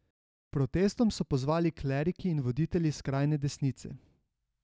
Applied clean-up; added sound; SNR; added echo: none; none; none; none.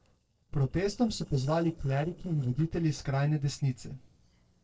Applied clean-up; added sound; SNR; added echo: neural separator model SepFormer DNS4.